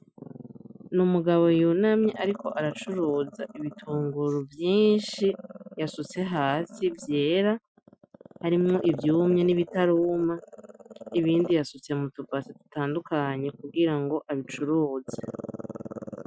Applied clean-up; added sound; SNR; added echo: classical method Wiener filter.